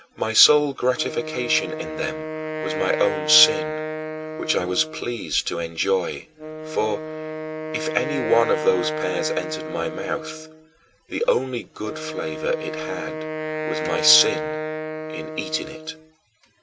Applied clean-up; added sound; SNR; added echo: none; Wind instrument, woodwind instrument; 5 dB; none.